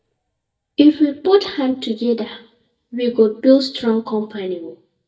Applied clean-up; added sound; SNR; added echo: neural mask model DeepFilterNet 3.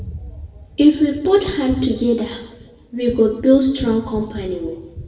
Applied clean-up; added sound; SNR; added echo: none; Gunshot, gunfire; 15 dB; reverberation time 0.9 s.